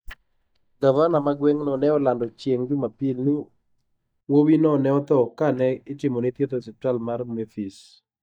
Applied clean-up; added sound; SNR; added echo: neural mask model DeepFilterNet 3.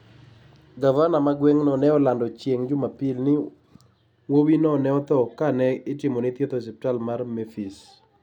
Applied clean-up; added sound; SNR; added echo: none; none; none; none.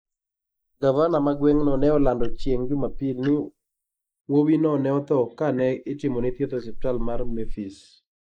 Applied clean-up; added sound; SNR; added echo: neural mask model Resemble Enhance denoiser.